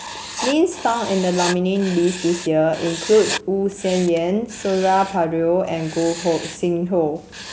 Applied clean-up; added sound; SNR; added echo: none; Writing; 12 dB; none.